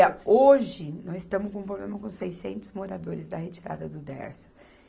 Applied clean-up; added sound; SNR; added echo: none; none; none; none.